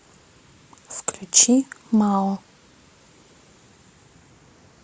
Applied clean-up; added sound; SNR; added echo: neural mask model Resemble Enhance denoiser.